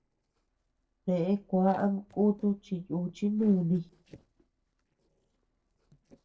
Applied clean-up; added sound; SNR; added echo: neural separator model SepFormer DNS4.